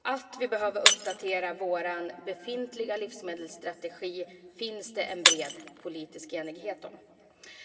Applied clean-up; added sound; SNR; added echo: none; Shatter; -2 dB; reverberation time 2.6 s.